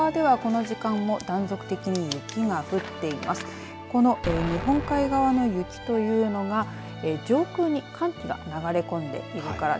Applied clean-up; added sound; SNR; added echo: none; Explosion; 11 dB; none.